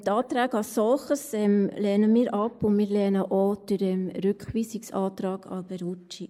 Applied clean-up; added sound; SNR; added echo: neural mask model Resemble Enhance denoiser.